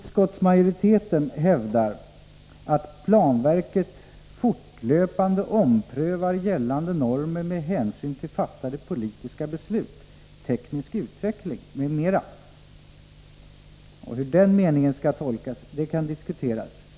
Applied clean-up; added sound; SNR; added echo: none; none; none; none.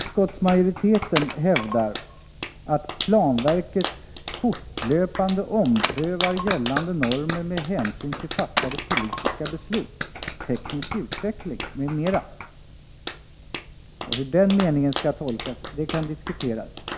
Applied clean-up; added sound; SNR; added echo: none; Clapping + Wood; 7 dB; none.